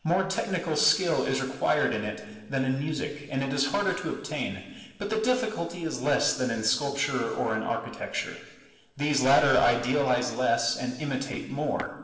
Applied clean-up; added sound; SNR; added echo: neural separator model SepFormer DNS4.